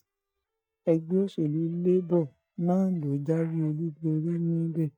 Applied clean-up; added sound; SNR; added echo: neural mask model DeepFilterNet 3.